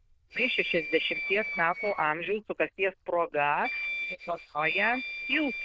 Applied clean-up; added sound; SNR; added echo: neural diffusion model UNIVERSE++.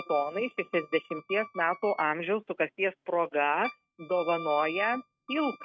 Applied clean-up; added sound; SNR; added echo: neural mask model RNNoise.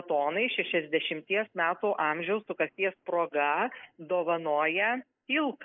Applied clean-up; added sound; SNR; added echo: neural mask model Resemble Enhance denoiser.